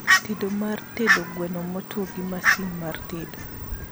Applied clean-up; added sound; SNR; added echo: none; Fowl; -4 dB; none.